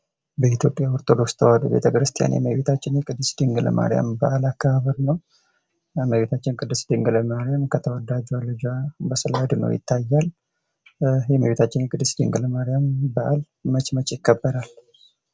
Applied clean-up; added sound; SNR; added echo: none; none; none; none.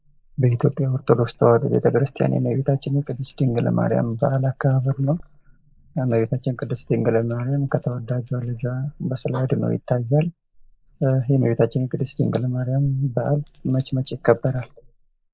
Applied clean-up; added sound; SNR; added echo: neural mask model Resemble Enhance denoiser.